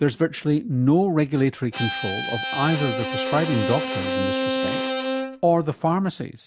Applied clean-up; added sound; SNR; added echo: none; Bowed string instrument; 3 dB; none.